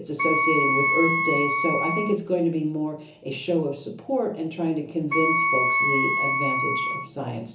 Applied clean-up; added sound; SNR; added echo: none; Wind instrument, woodwind instrument; -3 dB; reverberation time 0.8 s.